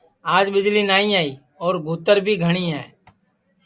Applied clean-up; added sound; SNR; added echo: none; none; none; none.